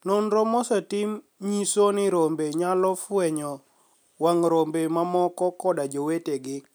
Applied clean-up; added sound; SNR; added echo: none; none; none; none.